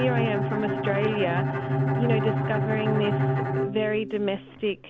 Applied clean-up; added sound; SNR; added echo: none; Bowed string instrument; -1 dB; none.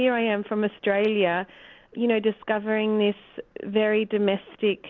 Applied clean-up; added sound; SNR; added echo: none; none; none; none.